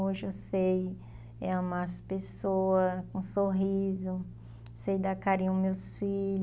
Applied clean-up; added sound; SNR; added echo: none; none; none; none.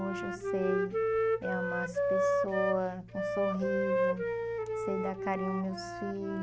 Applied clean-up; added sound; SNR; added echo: none; Wind instrument, woodwind instrument; -4 dB; none.